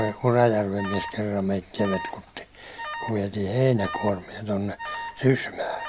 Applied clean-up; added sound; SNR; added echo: none; Alarm; 12 dB; none.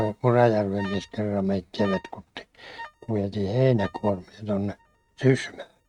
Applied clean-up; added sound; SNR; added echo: neural mask model RNNoise.